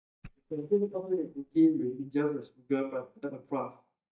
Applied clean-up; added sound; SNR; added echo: neural mask model DeepFilterNet 3.